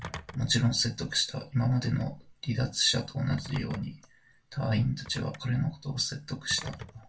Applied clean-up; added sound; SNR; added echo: none; Telephone; 18 dB; reverberation time 0.2 s.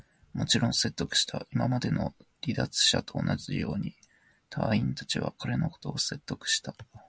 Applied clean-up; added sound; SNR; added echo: none; none; none; none.